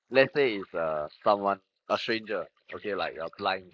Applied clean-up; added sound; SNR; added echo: neural mask model Resemble Enhance denoiser.